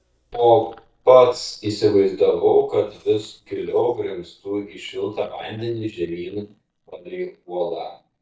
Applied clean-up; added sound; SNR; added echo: neural mask model DeepFilterNet 3.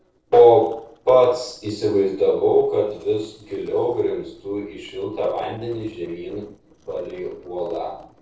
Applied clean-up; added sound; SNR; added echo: neural separator model SepFormer DNS4.